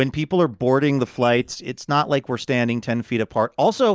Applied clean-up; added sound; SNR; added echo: neural mask model Resemble Enhance denoiser.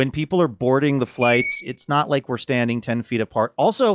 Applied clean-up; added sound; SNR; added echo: classical method log-MMSE.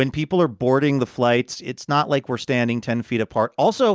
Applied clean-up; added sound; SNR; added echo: none; none; none; none.